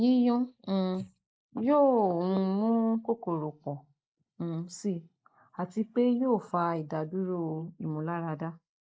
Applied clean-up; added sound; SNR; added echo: neural mask model Resemble Enhance denoiser.